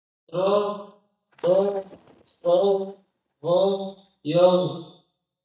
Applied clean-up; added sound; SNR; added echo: neural mask model DeepFilterNet 3.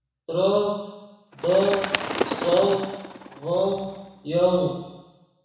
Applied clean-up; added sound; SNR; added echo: none; Bird; 7 dB; reverberation time 1.0 s.